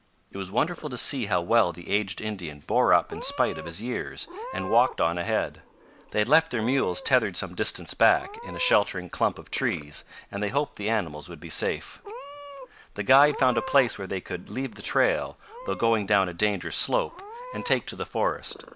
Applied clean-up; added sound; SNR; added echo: none; Meow / Purr; 16 dB; none.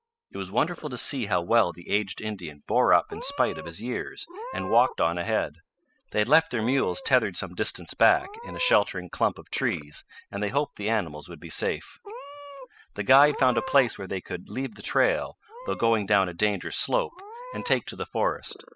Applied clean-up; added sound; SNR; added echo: classical method spectral subtraction.